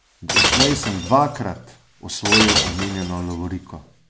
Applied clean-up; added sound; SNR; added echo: none; Shatter; -1 dB; none.